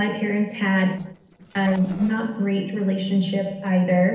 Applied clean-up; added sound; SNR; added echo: neural separator model SepFormer DNS4.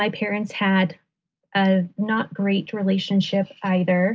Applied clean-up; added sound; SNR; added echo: none; none; none; none.